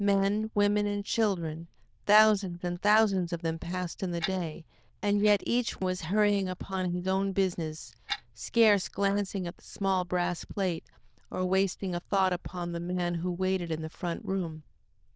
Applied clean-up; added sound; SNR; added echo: neural diffusion model UNIVERSE++.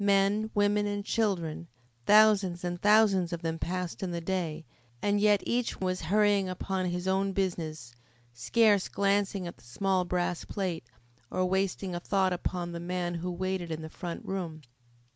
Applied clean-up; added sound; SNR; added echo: none; none; none; none.